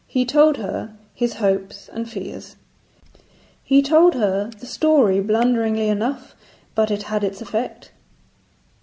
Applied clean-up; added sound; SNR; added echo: none; none; none; none.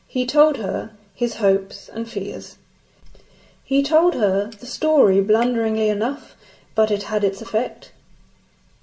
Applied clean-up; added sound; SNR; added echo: none; none; none; reverberation time 0.2 s.